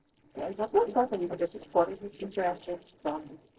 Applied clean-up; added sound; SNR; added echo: neural separator model SepFormer DNS4.